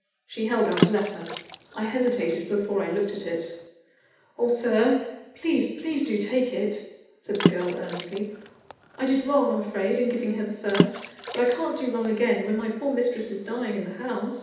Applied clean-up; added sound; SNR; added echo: none; Water / Splash, splatter; 5 dB; reverberation time 0.8 s.